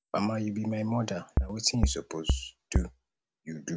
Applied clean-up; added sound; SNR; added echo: none; Bass drum; -2 dB; none.